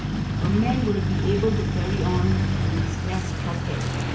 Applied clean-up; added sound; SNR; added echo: none; Truck; -4 dB; reverberation time 1.9 s.